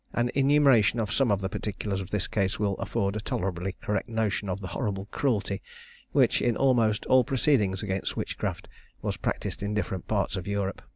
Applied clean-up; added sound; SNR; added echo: none; none; none; none.